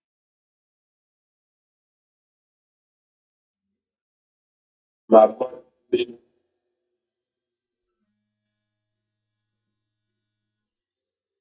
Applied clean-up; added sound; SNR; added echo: neural mask model DeepFilterNet 3.